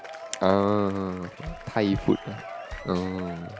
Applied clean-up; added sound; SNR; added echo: none; Applause / Crowd / Cheering + Bass drum; 12 dB; none.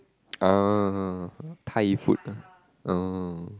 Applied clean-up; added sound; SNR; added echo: none; none; none; none.